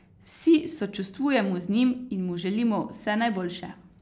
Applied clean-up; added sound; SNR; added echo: none; none; none; none.